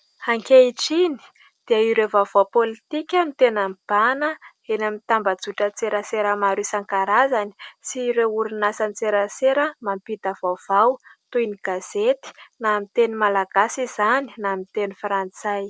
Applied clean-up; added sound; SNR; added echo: none; none; none; none.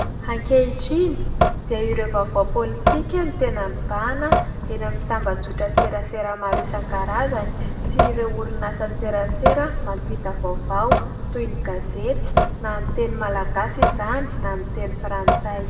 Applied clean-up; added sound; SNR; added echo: none; Drip / Sink (filling or washing) / Water tap, faucet; -3 dB; reverberation time 1.1 s.